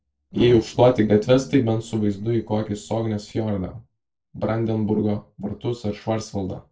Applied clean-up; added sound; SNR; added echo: neural separator model SepFormer DNS4.